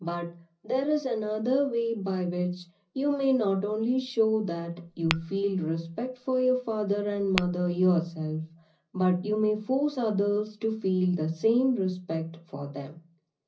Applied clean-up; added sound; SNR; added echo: none; Tap / Glass; 13 dB; reverberation time 0.5 s.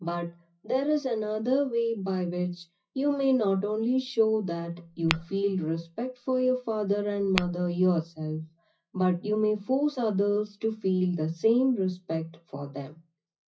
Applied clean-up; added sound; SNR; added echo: classical method WPE with log-MMSE.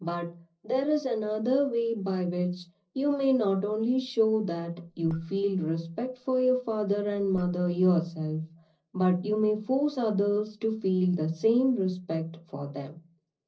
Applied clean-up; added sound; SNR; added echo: neural separator model SepFormer DNS4.